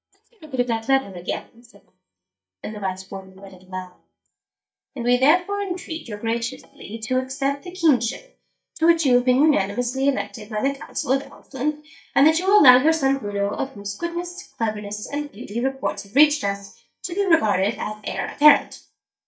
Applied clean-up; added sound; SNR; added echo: neural mask model DeepFilterNet 3.